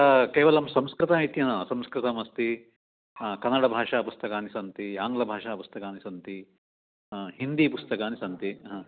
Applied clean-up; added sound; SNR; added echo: none; none; none; none.